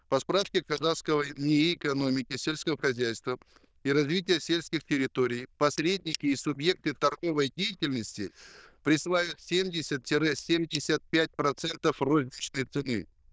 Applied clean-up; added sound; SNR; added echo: neural diffusion model UNIVERSE++.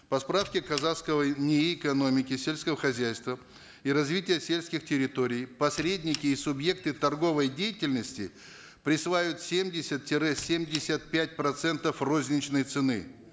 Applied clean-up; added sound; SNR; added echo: none; Squeak; 18 dB; none.